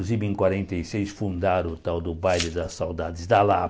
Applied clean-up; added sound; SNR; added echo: none; Glass; 13 dB; none.